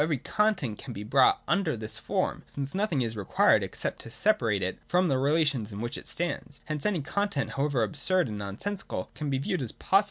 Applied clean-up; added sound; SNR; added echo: none; none; none; none.